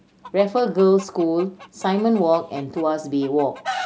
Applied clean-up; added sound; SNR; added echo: none; Chicken, rooster; 15 dB; none.